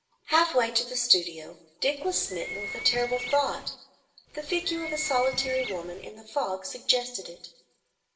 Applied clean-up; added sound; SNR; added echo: none; Bird; 9 dB; reverberation time 0.6 s.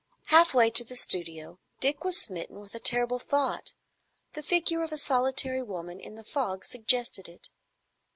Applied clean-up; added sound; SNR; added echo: none; none; none; none.